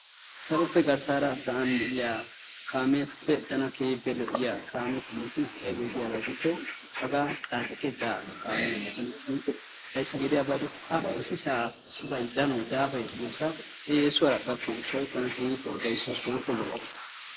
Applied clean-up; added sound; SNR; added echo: neural mask model Resemble Enhance denoiser.